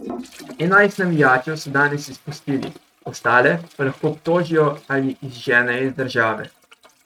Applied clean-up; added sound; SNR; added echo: neural mask model RNNoise.